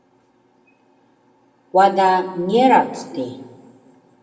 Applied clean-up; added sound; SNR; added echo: none; none; none; reverberation time 1.1 s.